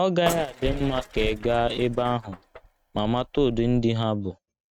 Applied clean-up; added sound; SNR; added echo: neural mask model RNNoise.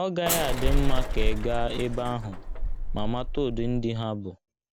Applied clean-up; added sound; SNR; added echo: none; Bus / Engine; -4 dB; none.